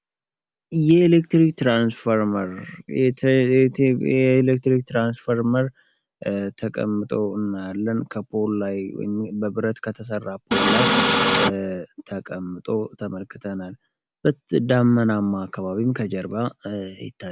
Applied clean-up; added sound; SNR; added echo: none; Printer; -4 dB; none.